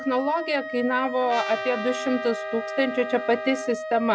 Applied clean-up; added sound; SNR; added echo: none; Wind instrument, woodwind instrument + Trumpet; 7 dB; none.